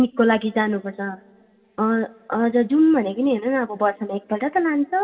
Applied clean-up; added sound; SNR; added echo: none; none; none; reverberation time 0.2 s.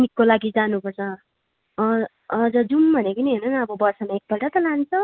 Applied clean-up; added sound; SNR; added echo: none; none; none; none.